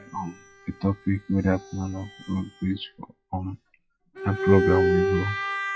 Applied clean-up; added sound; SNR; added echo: classical method log-MMSE.